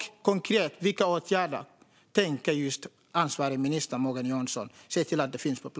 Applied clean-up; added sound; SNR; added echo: none; none; none; none.